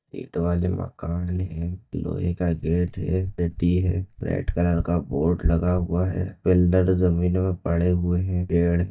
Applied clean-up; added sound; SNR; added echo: neural mask model DeepFilterNet 3.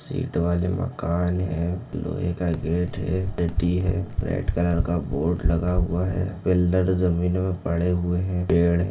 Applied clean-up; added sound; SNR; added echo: none; Run; 5 dB; reverberation time 0.2 s.